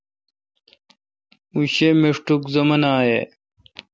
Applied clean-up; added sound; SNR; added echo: none; none; none; none.